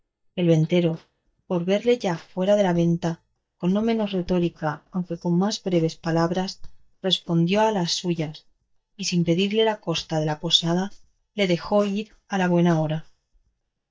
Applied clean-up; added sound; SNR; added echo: neural mask model DeepFilterNet 3.